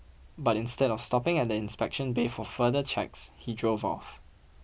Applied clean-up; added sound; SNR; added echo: none; none; none; none.